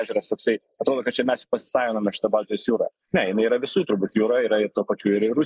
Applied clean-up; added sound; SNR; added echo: neural mask model Resemble Enhance denoiser.